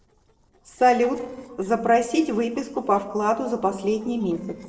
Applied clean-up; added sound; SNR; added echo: neural separator model SepFormer DNS4.